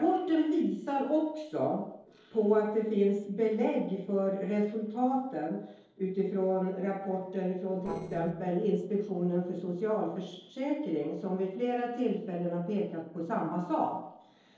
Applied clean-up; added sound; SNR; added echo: neural separator model SepFormer DNS4.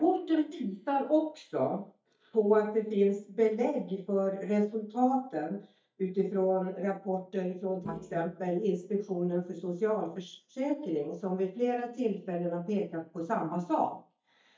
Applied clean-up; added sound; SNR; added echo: neural mask model DeepFilterNet 3.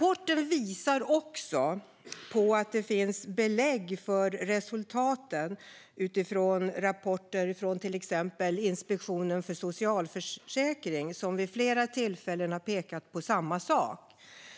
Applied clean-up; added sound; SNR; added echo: none; none; none; none.